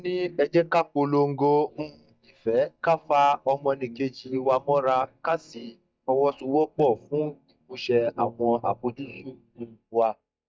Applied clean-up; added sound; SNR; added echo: neural mask model DeepFilterNet 3.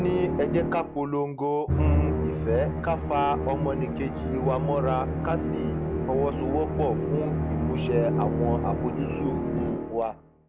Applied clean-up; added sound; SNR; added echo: none; Musical instrument; -1 dB; none.